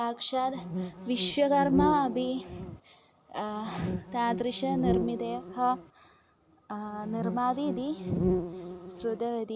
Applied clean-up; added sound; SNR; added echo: none; Insect; 3 dB; none.